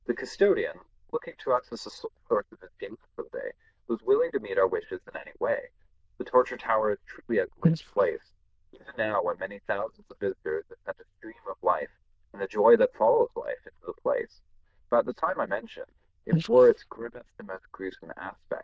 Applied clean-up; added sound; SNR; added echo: neural diffusion model UNIVERSE++.